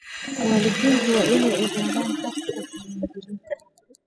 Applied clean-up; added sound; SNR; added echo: classical method spectral subtraction.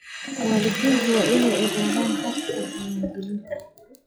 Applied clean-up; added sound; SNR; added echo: classical method log-MMSE.